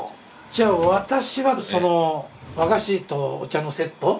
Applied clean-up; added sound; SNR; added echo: none; Drawer open or close; 19 dB; none.